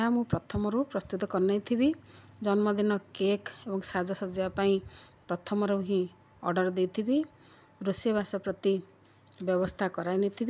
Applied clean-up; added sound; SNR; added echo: none; none; none; none.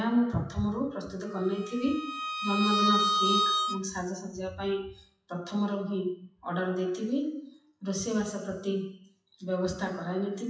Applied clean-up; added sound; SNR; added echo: classical method WPE with log-MMSE.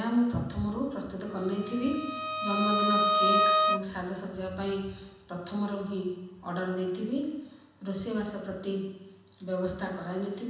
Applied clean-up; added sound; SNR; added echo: none; Bowed string instrument; -4 dB; reverberation time 1.1 s.